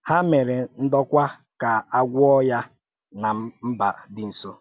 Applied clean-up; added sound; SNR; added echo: none; none; none; none.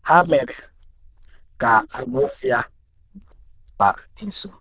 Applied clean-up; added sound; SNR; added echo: neural diffusion model UNIVERSE++.